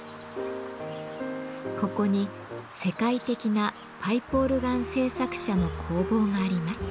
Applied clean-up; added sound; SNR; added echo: none; Bird vocalization, bird call, bird song; 17 dB; none.